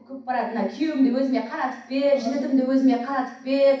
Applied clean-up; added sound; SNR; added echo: none; none; none; reverberation time 0.6 s.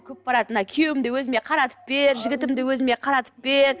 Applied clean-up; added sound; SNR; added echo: none; none; none; none.